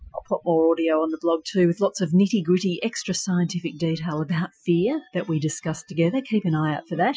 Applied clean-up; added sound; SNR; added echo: classical method Wiener filter.